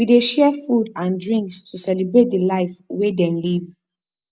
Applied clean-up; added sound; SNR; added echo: none; none; none; none.